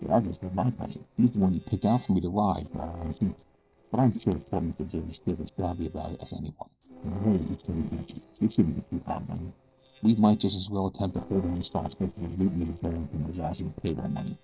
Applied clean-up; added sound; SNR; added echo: neural separator model SepFormer DNS4.